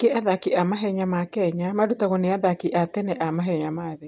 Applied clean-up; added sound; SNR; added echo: none; none; none; none.